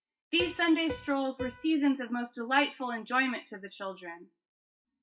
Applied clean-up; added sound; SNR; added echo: classical method WPE with log-MMSE.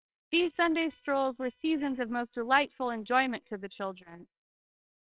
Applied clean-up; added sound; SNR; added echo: neural separator model SepFormer WHAMR!.